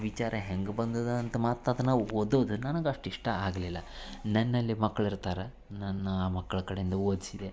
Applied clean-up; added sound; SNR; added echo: none; none; none; none.